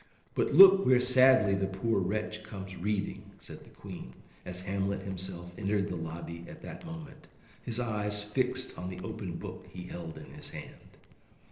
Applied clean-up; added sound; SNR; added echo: neural separator model SepFormer DNS4.